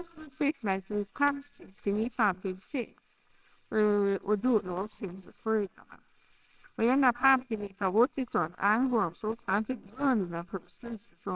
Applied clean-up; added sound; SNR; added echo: neural separator model SepFormer WHAMR!.